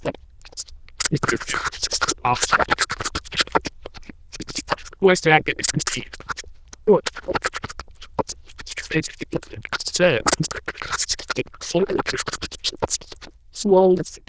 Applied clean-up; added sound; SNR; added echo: neural diffusion model UNIVERSE++.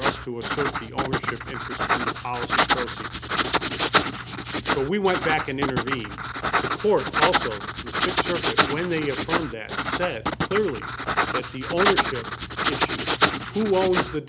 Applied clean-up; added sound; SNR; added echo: none; Writing; -4 dB; none.